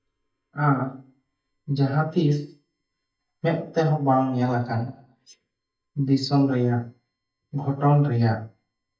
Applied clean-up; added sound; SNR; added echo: neural mask model DeepFilterNet 3.